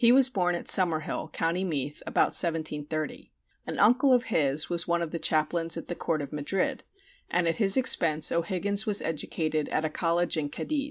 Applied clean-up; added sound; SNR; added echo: none; none; none; none.